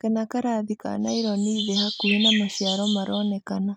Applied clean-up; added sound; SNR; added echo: neural mask model RNNoise.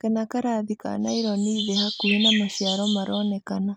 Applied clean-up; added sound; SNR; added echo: none; Chirp, tweet; 4 dB; none.